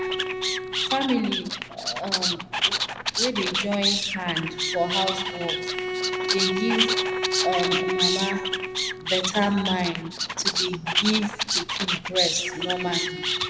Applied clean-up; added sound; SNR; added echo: none; Animal + Bowed string instrument; -2 dB; none.